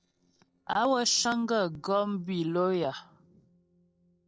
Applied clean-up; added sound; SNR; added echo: neural separator model SepFormer DNS4.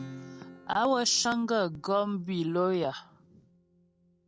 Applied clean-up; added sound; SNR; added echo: none; Acoustic guitar / Strum; 20 dB; none.